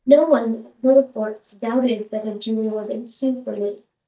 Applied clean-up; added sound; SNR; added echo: neural mask model DeepFilterNet 3.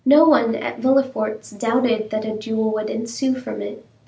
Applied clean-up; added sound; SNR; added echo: none; none; none; none.